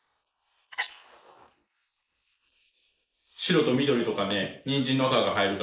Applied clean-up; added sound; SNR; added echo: neural mask model Resemble Enhance denoiser.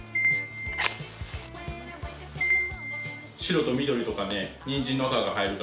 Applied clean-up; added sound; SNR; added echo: none; Fire + Piano; 1 dB; none.